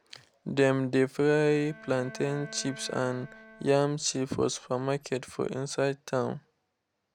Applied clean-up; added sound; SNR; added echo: none; Bowed string instrument; 19 dB; none.